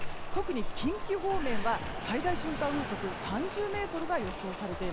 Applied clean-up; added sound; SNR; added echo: none; Rain; 1 dB; none.